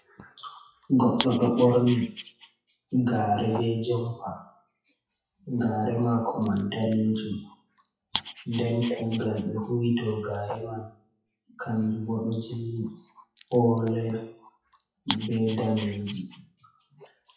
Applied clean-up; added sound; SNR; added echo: classical method WPE with log-MMSE.